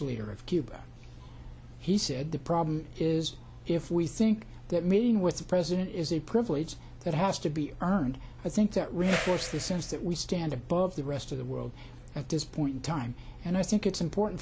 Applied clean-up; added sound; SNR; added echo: none; Whoosh, swoosh, swish; 6 dB; none.